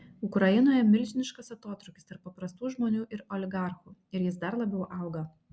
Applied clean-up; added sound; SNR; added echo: none; none; none; none.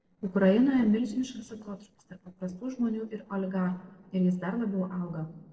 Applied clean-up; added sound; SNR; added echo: neural separator model SepFormer DNS4.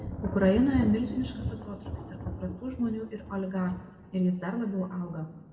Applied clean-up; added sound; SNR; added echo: none; Thunder; 9 dB; reverberation time 1.5 s.